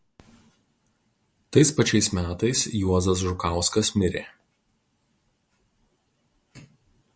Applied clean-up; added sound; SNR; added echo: none; none; none; none.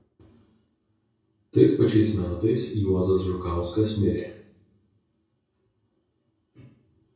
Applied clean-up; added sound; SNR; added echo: none; none; none; reverberation time 0.6 s.